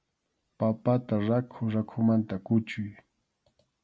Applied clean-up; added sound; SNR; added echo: none; none; none; none.